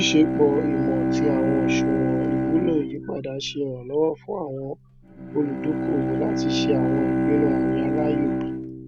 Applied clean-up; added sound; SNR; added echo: none; Bowed string instrument; -2 dB; none.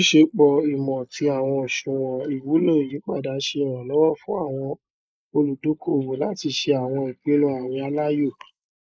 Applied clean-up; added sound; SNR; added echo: neural mask model Resemble Enhance denoiser.